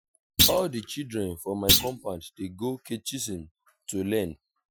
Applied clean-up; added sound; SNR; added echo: classical method Wiener filter.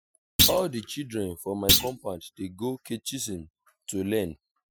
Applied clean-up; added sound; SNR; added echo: classical method spectral subtraction.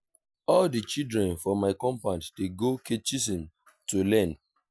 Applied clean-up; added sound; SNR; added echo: none; none; none; none.